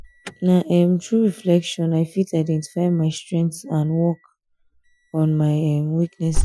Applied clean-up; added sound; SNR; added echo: classical method Wiener filter.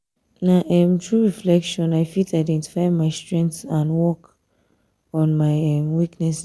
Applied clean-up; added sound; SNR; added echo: none; none; none; none.